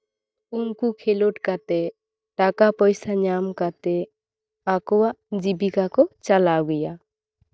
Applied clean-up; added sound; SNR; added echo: neural mask model DeepFilterNet 3.